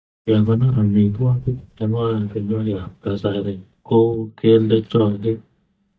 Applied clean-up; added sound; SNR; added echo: neural mask model DeepFilterNet 3.